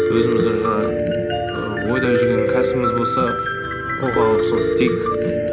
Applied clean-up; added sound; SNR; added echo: none; Piano; -4 dB; none.